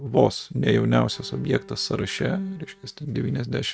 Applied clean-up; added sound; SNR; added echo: neural mask model RNNoise.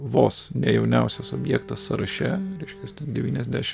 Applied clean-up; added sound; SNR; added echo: none; Bowed string instrument; 19 dB; none.